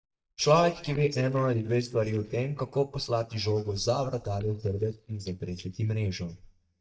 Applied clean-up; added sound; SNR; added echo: neural mask model DeepFilterNet 3.